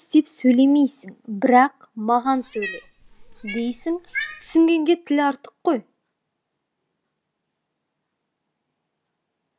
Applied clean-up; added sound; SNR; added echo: none; Cat; 12 dB; none.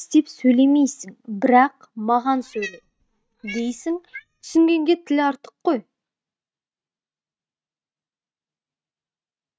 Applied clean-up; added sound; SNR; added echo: neural mask model RNNoise.